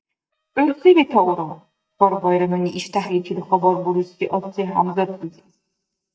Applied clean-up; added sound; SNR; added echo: neural mask model DeepFilterNet 3.